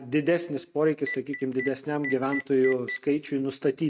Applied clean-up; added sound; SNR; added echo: neural mask model RNNoise.